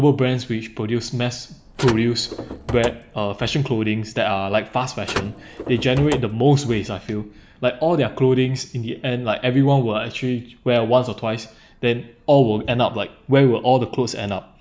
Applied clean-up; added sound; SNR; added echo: none; Car; 13 dB; none.